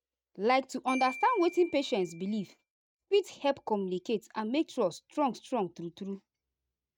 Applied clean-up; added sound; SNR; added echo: neural mask model RNNoise.